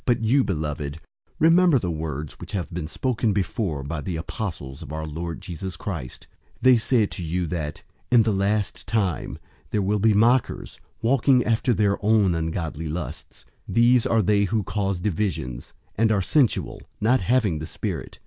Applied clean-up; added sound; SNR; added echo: none; none; none; none.